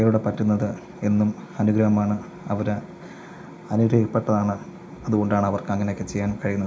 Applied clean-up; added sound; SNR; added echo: none; none; none; reverberation time 0.4 s.